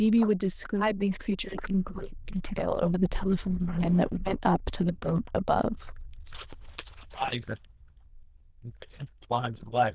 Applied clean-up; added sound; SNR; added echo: neural diffusion model UNIVERSE++.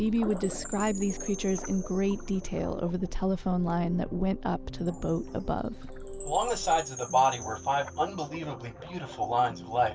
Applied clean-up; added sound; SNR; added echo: none; Chime; 18 dB; none.